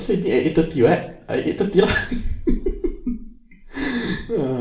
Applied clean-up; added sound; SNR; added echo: none; none; none; reverberation time 0.5 s.